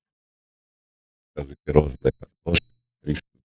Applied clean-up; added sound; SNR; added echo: neural mask model DeepFilterNet 3.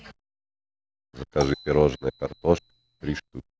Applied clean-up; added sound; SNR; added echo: none; Marimba, xylophone; 16 dB; none.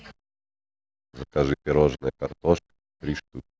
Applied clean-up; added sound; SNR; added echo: none; none; none; none.